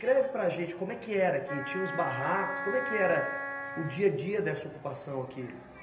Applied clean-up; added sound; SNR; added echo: none; Wind instrument, woodwind instrument; 6 dB; reverberation time 1.4 s.